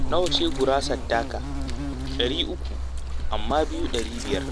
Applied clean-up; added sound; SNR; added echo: none; Insect; 0 dB; none.